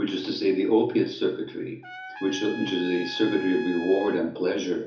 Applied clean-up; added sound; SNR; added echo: none; Trumpet; 14 dB; reverberation time 0.7 s.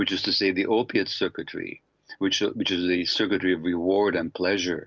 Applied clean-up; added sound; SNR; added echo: none; none; none; none.